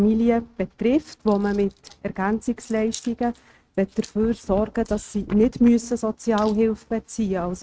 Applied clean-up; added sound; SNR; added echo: neural mask model RNNoise.